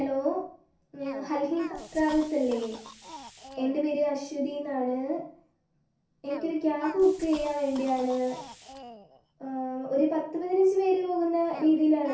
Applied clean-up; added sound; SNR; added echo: none; Cough; 20 dB; reverberation time 0.6 s.